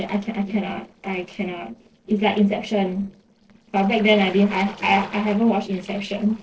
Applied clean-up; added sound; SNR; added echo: neural separator model SepFormer DNS4.